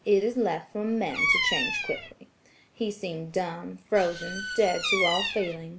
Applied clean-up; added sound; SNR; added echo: none; Bird vocalization, bird call, bird song; 3 dB; none.